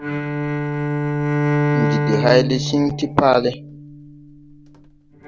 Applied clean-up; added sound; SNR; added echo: none; Bowed string instrument; 1 dB; none.